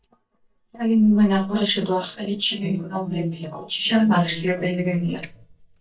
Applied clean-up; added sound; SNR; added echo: neural mask model DeepFilterNet 3.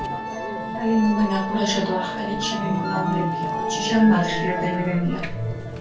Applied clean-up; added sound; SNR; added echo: none; Musical instrument; 3 dB; reverberation time 0.2 s.